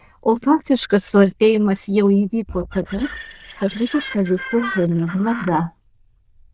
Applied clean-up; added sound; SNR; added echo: neural diffusion model UNIVERSE++.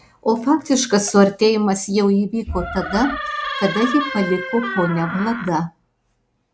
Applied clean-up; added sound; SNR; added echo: none; Door; 7 dB; none.